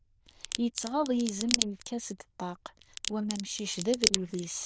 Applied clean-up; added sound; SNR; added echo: neural diffusion model UNIVERSE++.